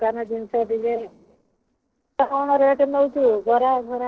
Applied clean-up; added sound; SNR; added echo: neural separator model SepFormer DNS4.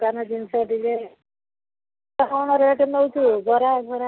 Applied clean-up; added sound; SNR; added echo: none; none; none; none.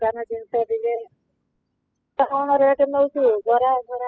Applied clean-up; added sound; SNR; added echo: classical method spectral subtraction.